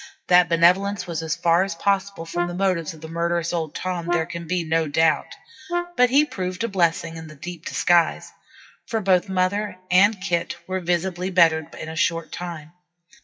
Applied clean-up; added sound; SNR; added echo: classical method WPE with log-MMSE.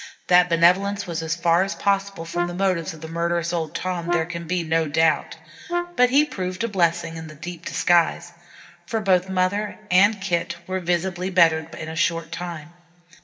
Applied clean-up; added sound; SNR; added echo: none; Brass instrument; 7 dB; reverberation time 1.2 s.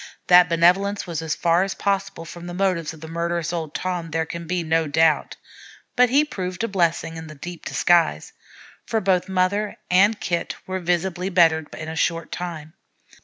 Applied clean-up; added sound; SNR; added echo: none; none; none; none.